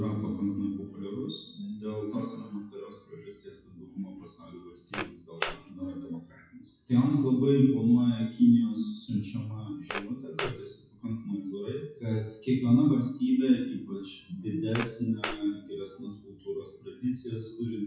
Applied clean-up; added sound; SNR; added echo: classical method WPE with log-MMSE.